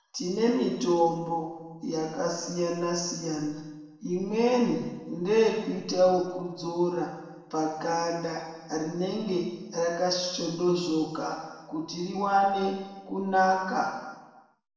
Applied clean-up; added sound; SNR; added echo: none; none; none; reverberation time 1.1 s.